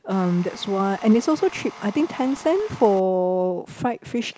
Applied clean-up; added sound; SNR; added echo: none; Tools; 19 dB; none.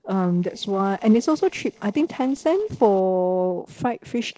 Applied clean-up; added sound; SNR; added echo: neural separator model SepFormer DNS4.